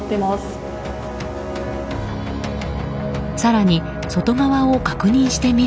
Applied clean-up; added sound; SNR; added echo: none; none; none; none.